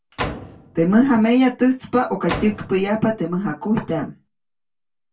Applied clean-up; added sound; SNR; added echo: none; Slam; 14 dB; reverberation time 0.2 s.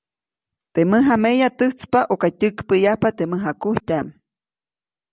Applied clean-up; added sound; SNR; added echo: none; none; none; none.